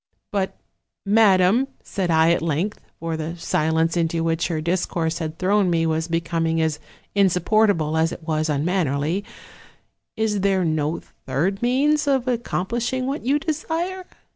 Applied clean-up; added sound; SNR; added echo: none; none; none; none.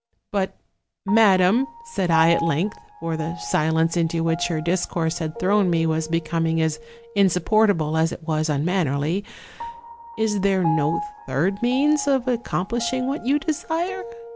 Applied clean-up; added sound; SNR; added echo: none; Piano; 13 dB; none.